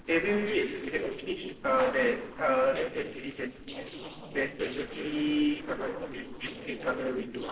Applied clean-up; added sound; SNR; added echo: neural separator model SepFormer DNS4.